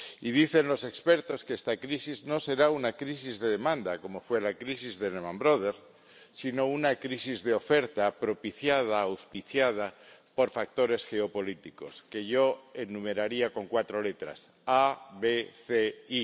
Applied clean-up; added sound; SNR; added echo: none; none; none; none.